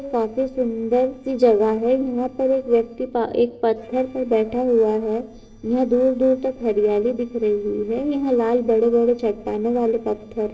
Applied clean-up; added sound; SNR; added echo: neural separator model SepFormer DNS4.